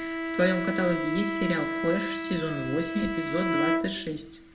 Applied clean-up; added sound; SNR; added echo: none; Bowed string instrument; 1 dB; reverberation time 0.5 s.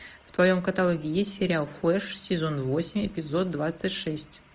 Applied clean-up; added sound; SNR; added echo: none; none; none; none.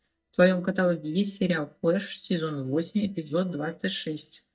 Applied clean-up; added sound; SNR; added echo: neural mask model DeepFilterNet 3.